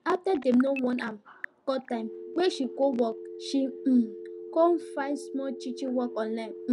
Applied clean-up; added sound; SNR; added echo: none; Telephone; 13 dB; none.